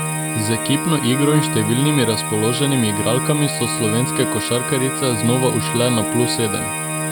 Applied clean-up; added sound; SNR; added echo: none; Organ + Cricket; 3 dB; none.